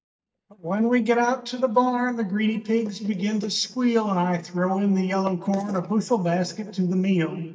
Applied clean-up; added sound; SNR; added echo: neural mask model DeepFilterNet 3.